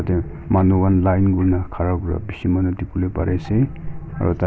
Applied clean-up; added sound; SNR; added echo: none; none; none; none.